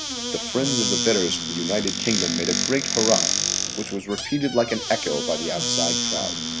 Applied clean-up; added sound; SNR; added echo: none; Squeak / Cupboard open or close; 0 dB; none.